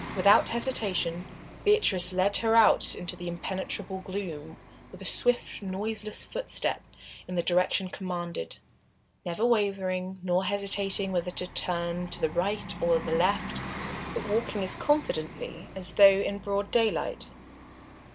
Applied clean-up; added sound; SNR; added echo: none; Bus; 14 dB; none.